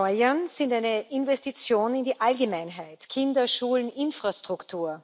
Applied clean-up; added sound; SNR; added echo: none; none; none; none.